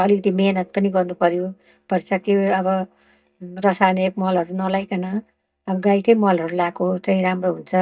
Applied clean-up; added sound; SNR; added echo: neural mask model DeepFilterNet 3.